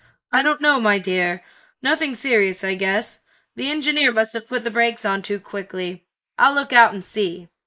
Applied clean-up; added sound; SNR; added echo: neural mask model Resemble Enhance denoiser.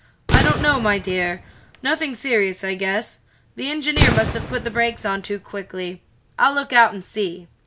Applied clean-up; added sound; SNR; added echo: none; Fireworks; 1 dB; none.